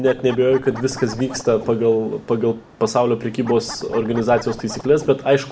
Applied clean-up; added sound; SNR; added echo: none; Scratching (performance technique); 16 dB; none.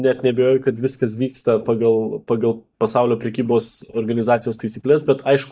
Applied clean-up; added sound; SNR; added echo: neural mask model DeepFilterNet 3.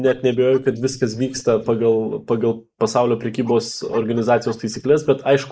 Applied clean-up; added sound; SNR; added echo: neural mask model Resemble Enhance denoiser.